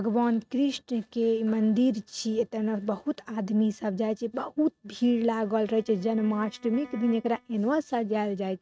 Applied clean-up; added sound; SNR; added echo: neural mask model RNNoise.